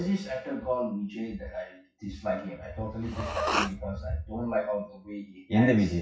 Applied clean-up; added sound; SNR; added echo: classical method WPE with log-MMSE.